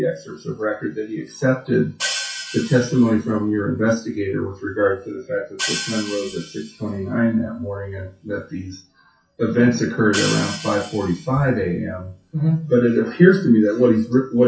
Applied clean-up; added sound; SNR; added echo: classical method WPE with log-MMSE.